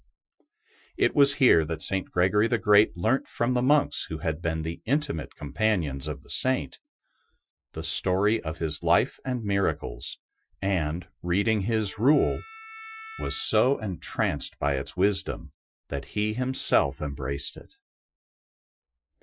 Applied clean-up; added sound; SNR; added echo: classical method Wiener filter.